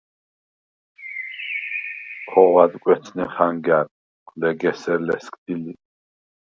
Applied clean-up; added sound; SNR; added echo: none; Bird; 10 dB; none.